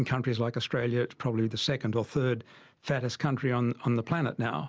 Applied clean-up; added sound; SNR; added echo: none; none; none; none.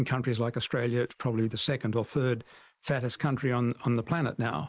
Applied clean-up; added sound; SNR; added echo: neural mask model Resemble Enhance denoiser.